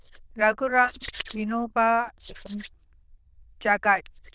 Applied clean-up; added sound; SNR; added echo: neural diffusion model UNIVERSE++.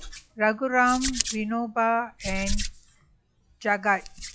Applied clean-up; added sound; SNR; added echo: classical method log-MMSE.